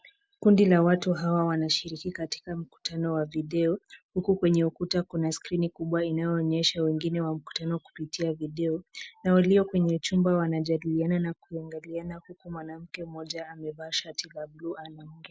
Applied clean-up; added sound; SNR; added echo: none; none; none; none.